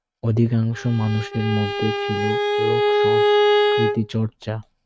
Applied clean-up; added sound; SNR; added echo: neural mask model RNNoise.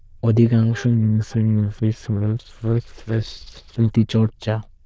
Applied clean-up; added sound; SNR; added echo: neural diffusion model UNIVERSE++.